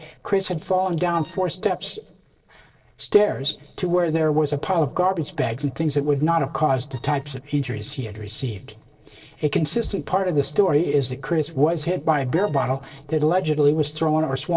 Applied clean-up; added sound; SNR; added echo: neural separator model SepFormer DNS4.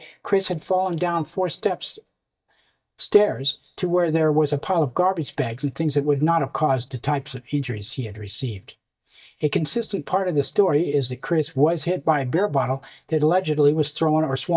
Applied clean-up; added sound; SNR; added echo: neural mask model DeepFilterNet 3.